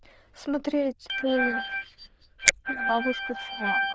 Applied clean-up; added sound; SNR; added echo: neural diffusion model UNIVERSE++.